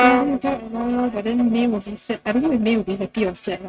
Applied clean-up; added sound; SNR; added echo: neural mask model RNNoise.